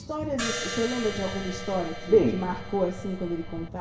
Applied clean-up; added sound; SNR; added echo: none; Crash cymbal; 8 dB; reverberation time 0.8 s.